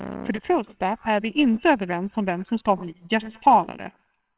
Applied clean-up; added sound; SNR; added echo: neural separator model SepFormer WHAMR!.